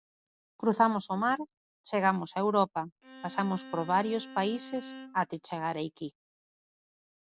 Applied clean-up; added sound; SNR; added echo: none; Bowed string instrument; 16 dB; none.